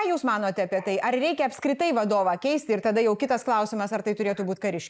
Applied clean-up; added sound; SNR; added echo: neural mask model Resemble Enhance denoiser.